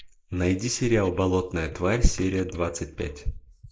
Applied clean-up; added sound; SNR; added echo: neural mask model Resemble Enhance denoiser.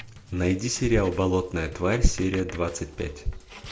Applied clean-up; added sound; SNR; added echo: none; Bass drum / Snare drum / Drum kit + Writing; 19 dB; none.